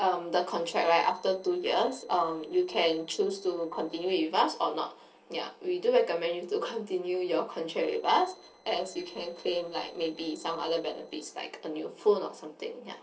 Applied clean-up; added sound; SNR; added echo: neural separator model SepFormer DNS4.